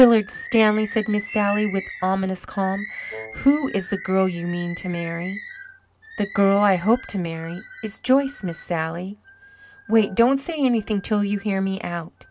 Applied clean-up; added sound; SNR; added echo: none; Bird + Wind instrument, woodwind instrument; 16 dB; none.